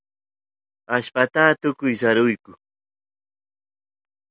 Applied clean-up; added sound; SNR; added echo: none; none; none; none.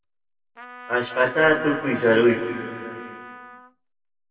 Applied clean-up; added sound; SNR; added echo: none; Trumpet; 17 dB; reverberation time 2.2 s.